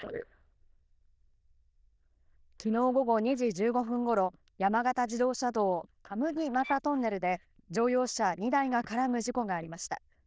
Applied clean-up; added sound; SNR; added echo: neural diffusion model UNIVERSE++.